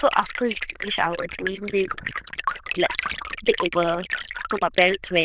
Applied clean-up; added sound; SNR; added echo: neural diffusion model UNIVERSE++.